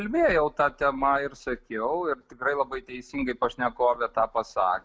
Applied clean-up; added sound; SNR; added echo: none; none; none; none.